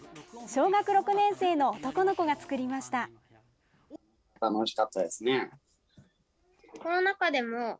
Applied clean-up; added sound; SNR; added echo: none; none; none; none.